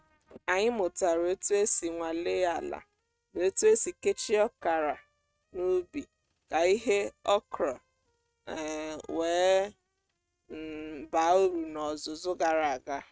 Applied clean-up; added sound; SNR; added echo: neural mask model RNNoise.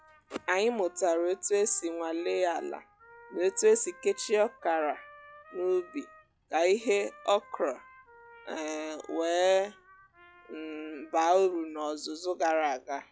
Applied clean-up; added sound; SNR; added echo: classical method log-MMSE.